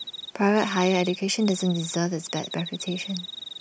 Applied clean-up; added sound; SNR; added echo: none; Cricket; 13 dB; none.